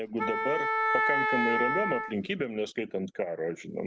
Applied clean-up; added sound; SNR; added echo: none; Wind instrument, woodwind instrument; -4 dB; none.